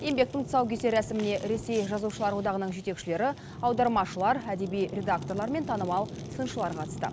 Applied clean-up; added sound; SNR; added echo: none; Fire; 11 dB; none.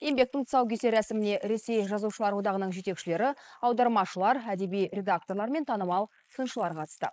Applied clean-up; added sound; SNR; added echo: neural mask model Resemble Enhance denoiser.